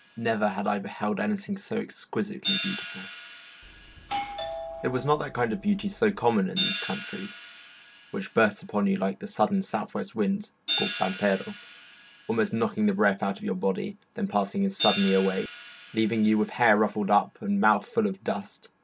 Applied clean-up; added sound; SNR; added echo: none; Hi-hat + Doorbell; 10 dB; none.